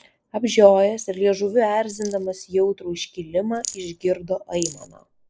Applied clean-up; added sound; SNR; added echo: neural mask model Resemble Enhance denoiser.